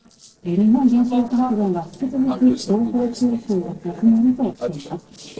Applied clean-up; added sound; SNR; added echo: neural separator model SepFormer DNS4.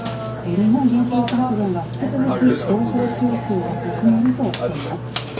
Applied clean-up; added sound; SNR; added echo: none; Burping, eructation; 5 dB; reverberation time 0.3 s.